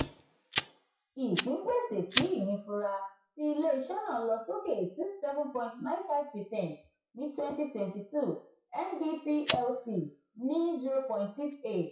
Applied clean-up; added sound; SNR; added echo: classical method WPE with log-MMSE.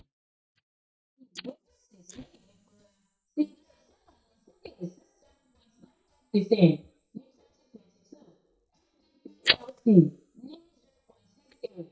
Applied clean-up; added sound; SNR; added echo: neural mask model DeepFilterNet 3.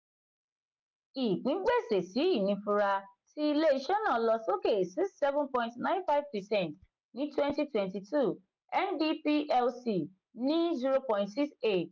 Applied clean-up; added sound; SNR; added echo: none; none; none; none.